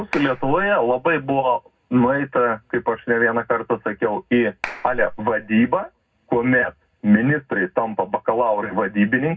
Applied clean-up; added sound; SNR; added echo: none; Clapping; 12 dB; reverberation time 0.3 s.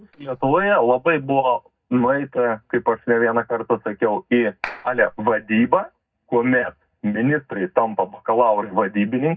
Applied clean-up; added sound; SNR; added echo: neural mask model DeepFilterNet 3.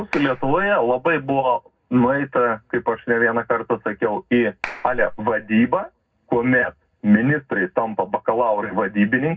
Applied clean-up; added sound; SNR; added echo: neural separator model SepFormer DNS4.